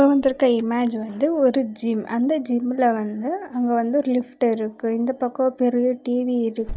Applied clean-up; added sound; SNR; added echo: neural mask model DeepFilterNet 3.